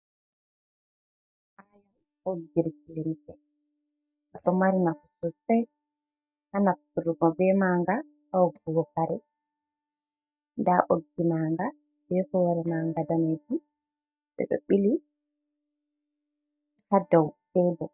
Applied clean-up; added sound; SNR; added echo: neural mask model DeepFilterNet 3.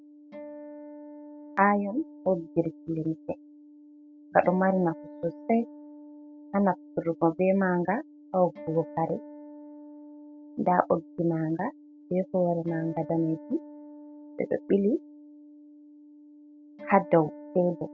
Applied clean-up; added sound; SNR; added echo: none; Acoustic guitar; 17 dB; none.